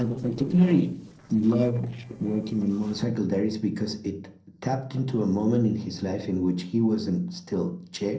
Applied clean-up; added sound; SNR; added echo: neural separator model SepFormer DNS4.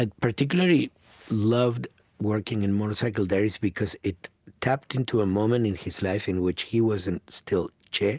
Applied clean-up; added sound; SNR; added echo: none; none; none; none.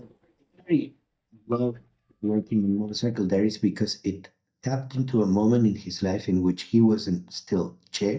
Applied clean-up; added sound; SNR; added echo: neural mask model DeepFilterNet 3.